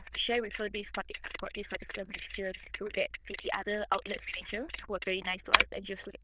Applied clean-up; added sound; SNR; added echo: neural diffusion model UNIVERSE++.